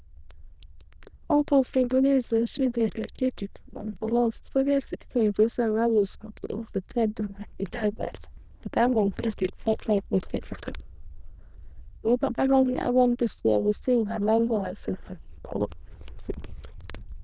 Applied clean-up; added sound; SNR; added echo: neural diffusion model UNIVERSE++.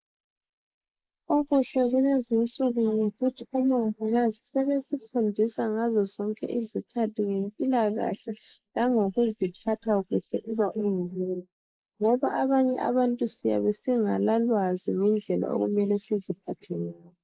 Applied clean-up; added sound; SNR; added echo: neural mask model Resemble Enhance denoiser.